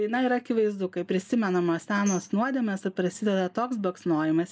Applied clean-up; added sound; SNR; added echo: neural mask model Resemble Enhance denoiser.